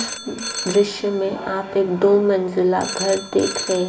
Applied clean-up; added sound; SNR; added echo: none; Telephone; 8 dB; reverberation time 0.7 s.